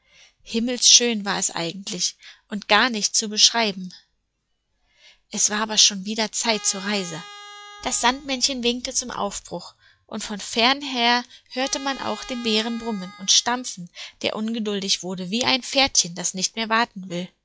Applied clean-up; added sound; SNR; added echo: classical method log-MMSE.